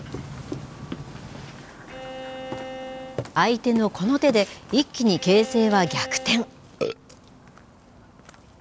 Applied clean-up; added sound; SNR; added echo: none; Burping, eructation + Bowed string instrument; 11 dB; none.